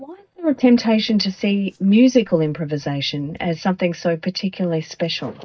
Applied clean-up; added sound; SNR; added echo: neural mask model DeepFilterNet 3.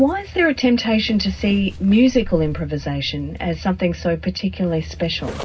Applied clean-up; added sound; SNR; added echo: none; Zipper (clothing); 18 dB; reverberation time 0.4 s.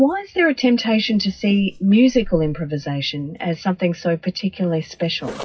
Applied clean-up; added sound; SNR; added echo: classical method WPE with log-MMSE.